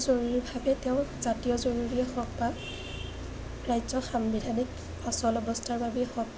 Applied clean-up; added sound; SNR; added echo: none; none; none; none.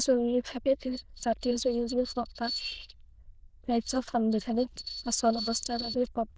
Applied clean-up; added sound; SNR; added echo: neural diffusion model UNIVERSE++.